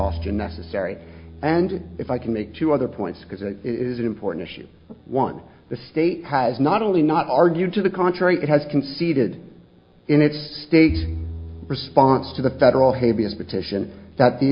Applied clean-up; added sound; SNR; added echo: none; Bowed string instrument; 16 dB; none.